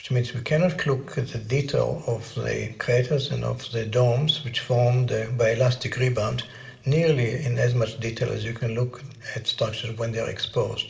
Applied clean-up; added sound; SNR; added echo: none; none; none; reverberation time 2.6 s.